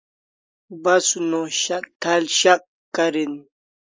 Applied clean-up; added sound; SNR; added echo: neural mask model Resemble Enhance denoiser.